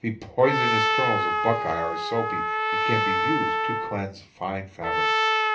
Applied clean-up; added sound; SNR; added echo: none; Trumpet; -3 dB; reverberation time 0.3 s.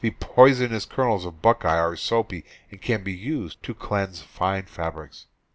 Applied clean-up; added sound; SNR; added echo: none; none; none; none.